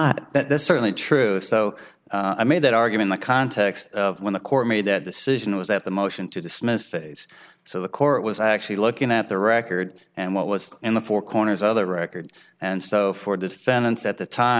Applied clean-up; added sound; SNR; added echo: none; none; none; none.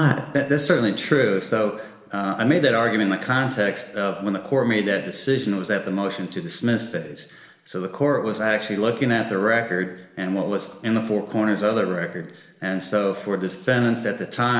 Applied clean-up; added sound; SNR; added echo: none; none; none; reverberation time 1.0 s.